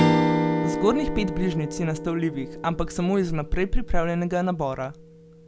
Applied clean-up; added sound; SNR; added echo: none; Strum; 2 dB; none.